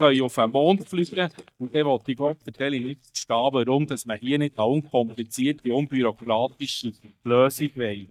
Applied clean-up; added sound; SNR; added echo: neural mask model DeepFilterNet 3.